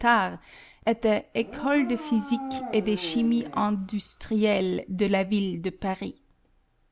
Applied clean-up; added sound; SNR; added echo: none; Dog; 12 dB; none.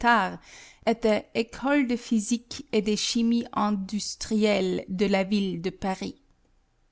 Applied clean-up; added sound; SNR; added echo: none; none; none; none.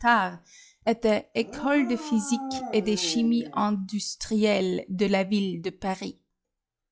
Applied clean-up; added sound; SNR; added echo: classical method log-MMSE.